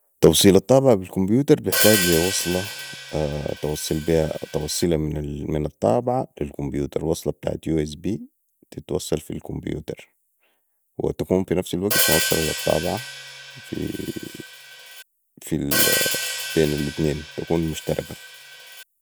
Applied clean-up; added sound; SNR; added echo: none; Hi-hat; 4 dB; none.